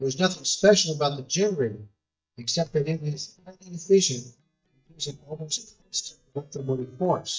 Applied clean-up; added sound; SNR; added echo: neural mask model DeepFilterNet 3.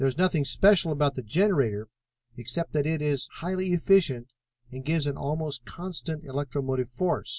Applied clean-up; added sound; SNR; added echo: none; none; none; none.